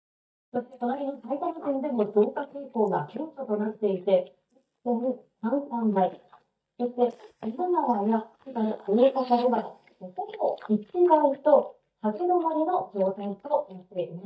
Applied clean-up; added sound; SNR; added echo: neural mask model DeepFilterNet 3.